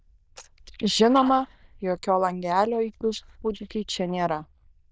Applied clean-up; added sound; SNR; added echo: neural diffusion model UNIVERSE++.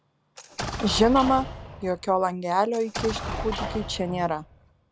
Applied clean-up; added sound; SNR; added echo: none; Explosion; 8 dB; none.